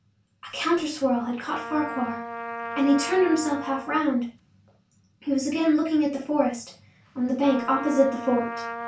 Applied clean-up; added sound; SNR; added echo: none; Trumpet; 12 dB; reverberation time 0.2 s.